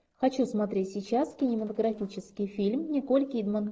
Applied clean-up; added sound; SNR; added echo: neural separator model SepFormer DNS4.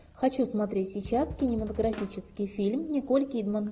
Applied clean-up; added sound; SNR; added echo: none; Drum kit; 14 dB; none.